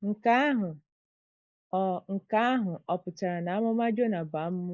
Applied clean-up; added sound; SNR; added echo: neural mask model Resemble Enhance denoiser.